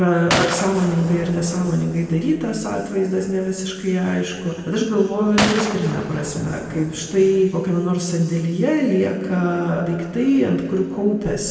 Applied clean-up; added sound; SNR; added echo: none; Gunshot, gunfire; 9 dB; reverberation time 2.2 s.